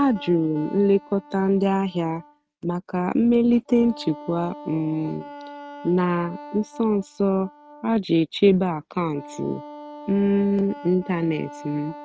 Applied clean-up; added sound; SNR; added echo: neural mask model RNNoise.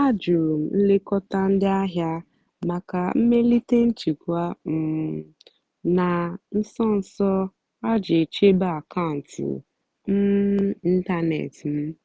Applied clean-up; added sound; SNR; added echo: none; none; none; none.